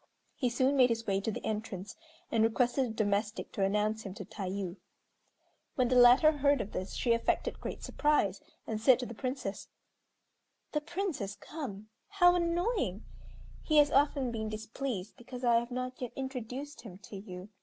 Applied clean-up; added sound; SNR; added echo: none; Idling / Car; 11 dB; none.